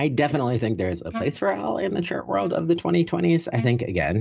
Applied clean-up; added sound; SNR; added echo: neural mask model DeepFilterNet 3.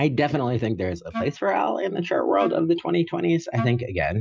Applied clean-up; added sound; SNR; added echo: classical method Wiener filter.